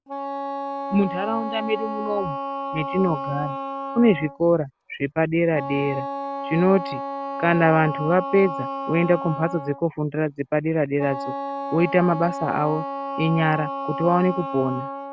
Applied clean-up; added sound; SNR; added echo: none; Wind instrument, woodwind instrument; 7 dB; none.